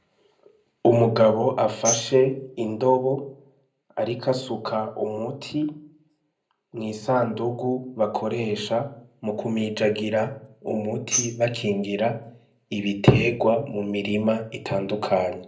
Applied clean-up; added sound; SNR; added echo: none; Tambourine; 7 dB; reverberation time 0.4 s.